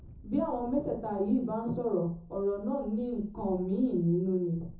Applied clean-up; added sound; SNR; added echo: none; Wind; 20 dB; reverberation time 0.5 s.